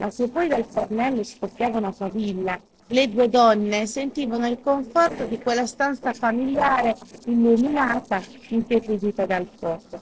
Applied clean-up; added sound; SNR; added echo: neural separator model SepFormer DNS4.